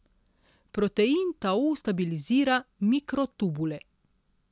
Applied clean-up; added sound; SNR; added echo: none; none; none; none.